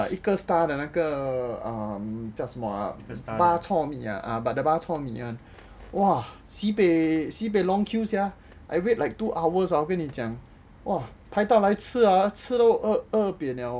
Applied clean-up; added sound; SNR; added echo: none; none; none; none.